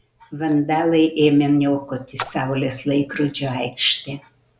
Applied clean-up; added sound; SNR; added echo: none; Splash, splatter; 16 dB; none.